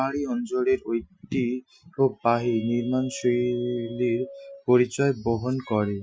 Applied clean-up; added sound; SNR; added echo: classical method Wiener filter.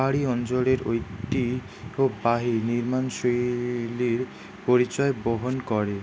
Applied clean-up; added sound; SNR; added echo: none; none; none; none.